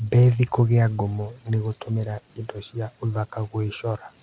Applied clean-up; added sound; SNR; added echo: none; none; none; none.